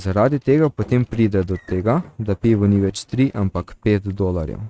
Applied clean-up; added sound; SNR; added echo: neural mask model RNNoise.